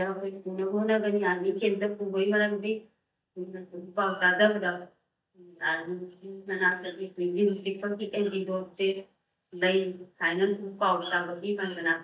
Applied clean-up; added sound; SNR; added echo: neural mask model DeepFilterNet 3.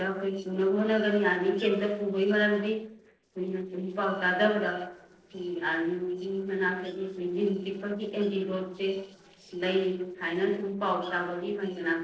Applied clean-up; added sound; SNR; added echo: neural separator model SepFormer DNS4.